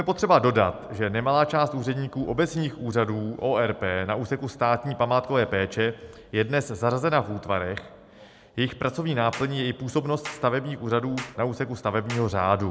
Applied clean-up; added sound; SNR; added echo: none; Clapping; 18 dB; none.